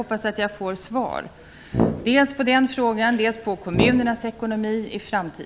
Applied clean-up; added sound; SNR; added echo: none; Brass instrument; 2 dB; none.